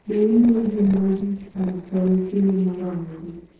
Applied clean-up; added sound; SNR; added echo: neural separator model SepFormer DNS4.